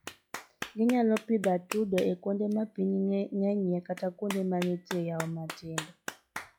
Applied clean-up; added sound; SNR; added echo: classical method log-MMSE.